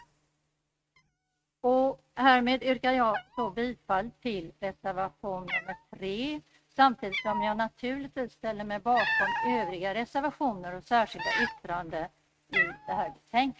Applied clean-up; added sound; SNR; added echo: neural mask model RNNoise.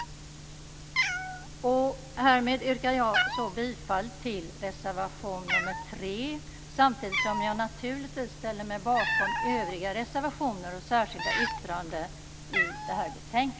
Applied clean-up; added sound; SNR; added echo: none; Cat; 4 dB; none.